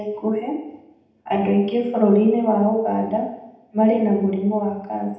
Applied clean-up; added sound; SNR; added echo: none; none; none; reverberation time 0.8 s.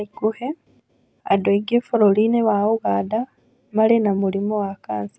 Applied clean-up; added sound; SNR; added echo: none; none; none; none.